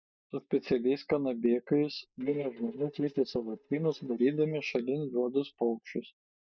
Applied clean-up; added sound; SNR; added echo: neural mask model DeepFilterNet 3.